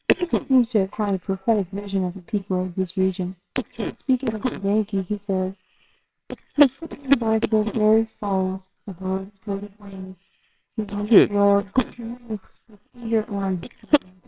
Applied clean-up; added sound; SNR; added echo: neural separator model SepFormer WHAMR!.